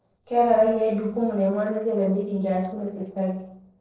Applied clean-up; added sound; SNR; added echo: neural separator model SepFormer DNS4.